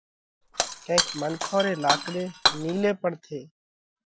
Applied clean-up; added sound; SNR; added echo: none; Shatter; -1 dB; none.